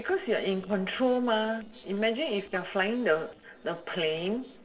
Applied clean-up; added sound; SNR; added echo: neural separator model SepFormer DNS4.